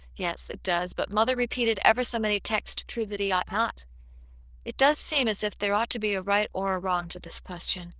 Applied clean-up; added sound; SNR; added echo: neural diffusion model UNIVERSE++.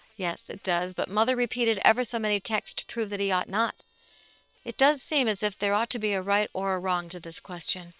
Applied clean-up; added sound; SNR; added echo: neural separator model SepFormer WHAM!.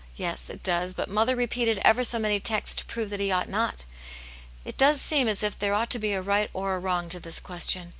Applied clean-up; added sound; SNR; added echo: none; none; none; none.